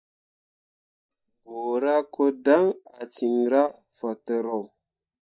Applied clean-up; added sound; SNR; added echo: neural mask model DeepFilterNet 3.